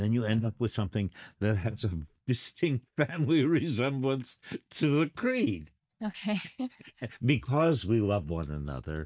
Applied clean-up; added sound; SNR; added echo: neural mask model DeepFilterNet 3.